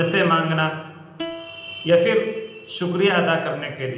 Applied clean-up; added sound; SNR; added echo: none; Plucked string instrument; 18 dB; reverberation time 0.8 s.